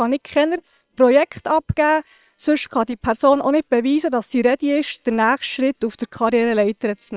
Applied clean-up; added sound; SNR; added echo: neural separator model SepFormer WHAM!.